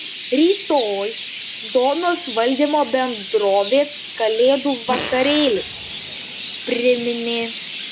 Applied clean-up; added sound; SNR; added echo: none; Chirp, tweet + Fart; 10 dB; none.